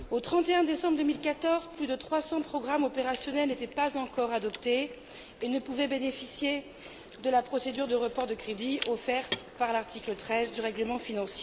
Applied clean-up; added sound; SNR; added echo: none; Chewing, mastication; 17 dB; none.